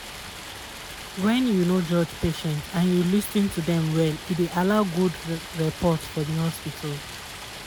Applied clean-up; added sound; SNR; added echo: none; Stream; 13 dB; none.